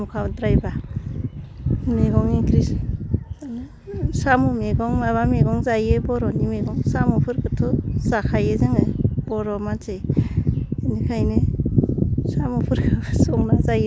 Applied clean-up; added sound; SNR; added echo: none; none; none; none.